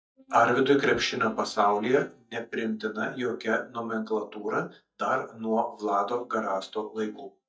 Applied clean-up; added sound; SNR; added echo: neural mask model DeepFilterNet 3.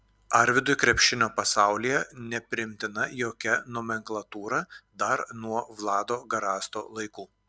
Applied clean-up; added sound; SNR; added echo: none; none; none; none.